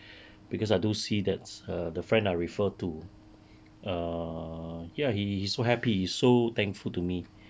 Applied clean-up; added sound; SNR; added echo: none; none; none; none.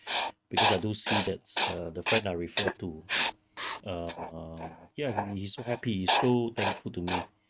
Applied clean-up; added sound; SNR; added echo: neural mask model RNNoise.